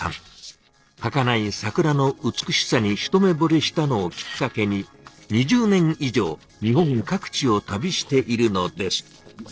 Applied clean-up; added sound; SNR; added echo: neural separator model SepFormer DNS4.